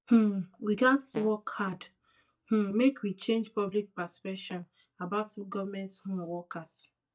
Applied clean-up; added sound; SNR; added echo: neural mask model DeepFilterNet 3.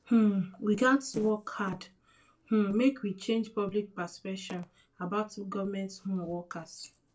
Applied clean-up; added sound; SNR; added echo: neural separator model SepFormer DNS4.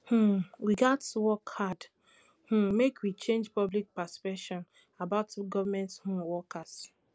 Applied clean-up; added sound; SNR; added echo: none; none; none; none.